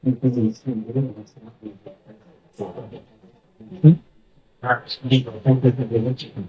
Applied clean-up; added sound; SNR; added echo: neural mask model DeepFilterNet 3.